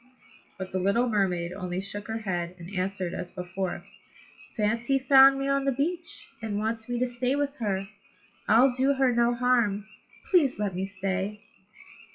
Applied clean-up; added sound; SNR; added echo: classical method WPE with log-MMSE.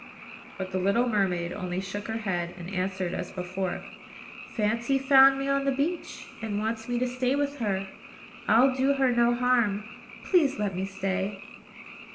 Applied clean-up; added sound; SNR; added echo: none; Frog; 17 dB; reverberation time 2.0 s.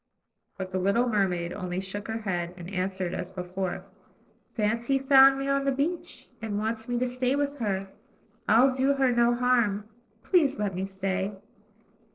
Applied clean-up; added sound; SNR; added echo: neural separator model SepFormer DNS4.